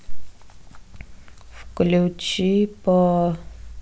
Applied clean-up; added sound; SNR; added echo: none; none; none; none.